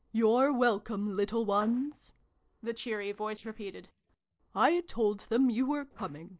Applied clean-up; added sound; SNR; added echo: neural separator model SepFormer DNS4.